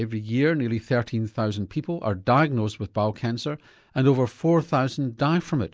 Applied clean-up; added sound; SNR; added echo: none; none; none; none.